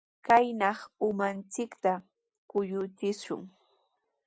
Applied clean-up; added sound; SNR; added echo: none; none; none; none.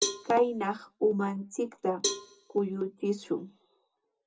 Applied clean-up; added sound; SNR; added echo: none; Cowbell; 8 dB; reverberation time 0.2 s.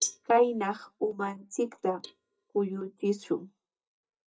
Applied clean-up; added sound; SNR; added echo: neural mask model DeepFilterNet 3.